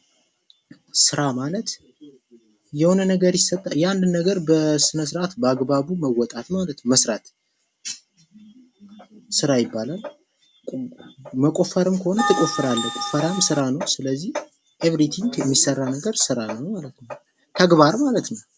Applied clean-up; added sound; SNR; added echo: none; Bell; 4 dB; none.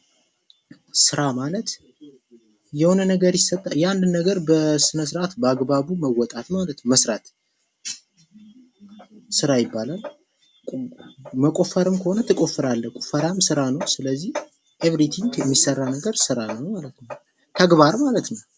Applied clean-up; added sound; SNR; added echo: none; none; none; none.